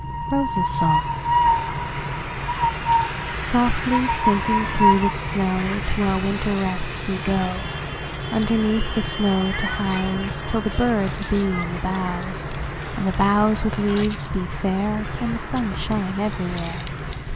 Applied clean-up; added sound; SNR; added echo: none; Train + Fire; 2 dB; none.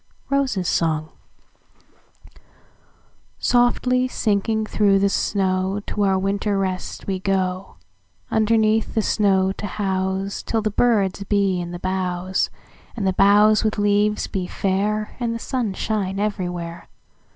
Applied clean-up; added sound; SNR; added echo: none; none; none; none.